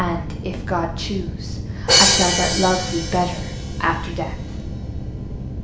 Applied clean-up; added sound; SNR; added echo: none; Crash cymbal; 2 dB; reverberation time 0.7 s.